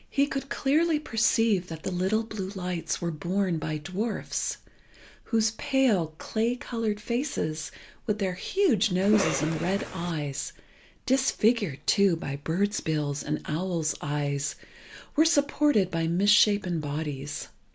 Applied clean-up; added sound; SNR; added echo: none; Cough; 5 dB; none.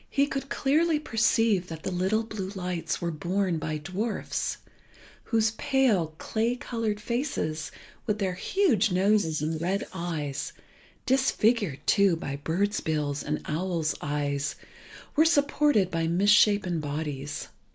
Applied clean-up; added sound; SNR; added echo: neural mask model Resemble Enhance denoiser.